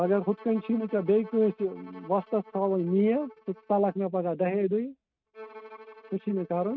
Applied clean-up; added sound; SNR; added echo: neural mask model RNNoise.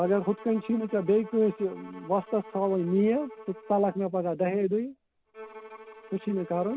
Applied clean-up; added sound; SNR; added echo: none; Bowed string instrument; 19 dB; none.